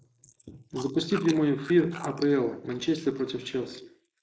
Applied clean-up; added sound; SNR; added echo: neural mask model Resemble Enhance denoiser.